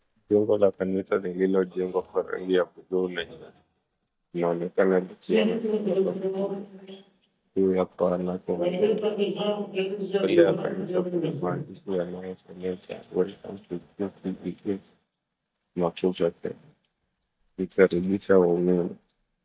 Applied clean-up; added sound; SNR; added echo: neural mask model DeepFilterNet 3.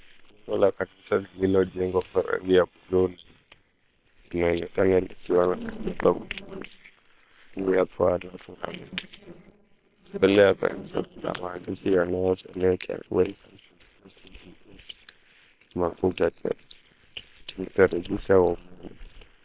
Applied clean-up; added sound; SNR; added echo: neural separator model SepFormer WHAM!.